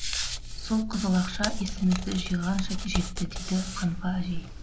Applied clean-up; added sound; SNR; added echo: none; Hands; 4 dB; none.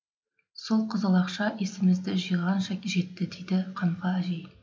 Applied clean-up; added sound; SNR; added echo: none; none; none; none.